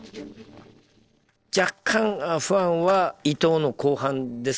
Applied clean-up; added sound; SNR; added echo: neural separator model SepFormer DNS4.